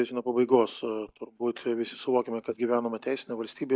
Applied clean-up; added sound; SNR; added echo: neural mask model DeepFilterNet 3.